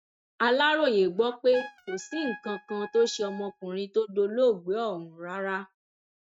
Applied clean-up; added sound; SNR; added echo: neural mask model RNNoise.